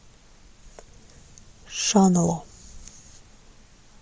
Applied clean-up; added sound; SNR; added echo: none; none; none; none.